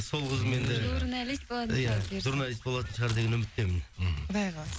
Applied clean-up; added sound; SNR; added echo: none; Knock + Tearing; 16 dB; none.